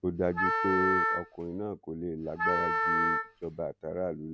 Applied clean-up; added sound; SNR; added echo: none; Wind instrument, woodwind instrument; -4 dB; none.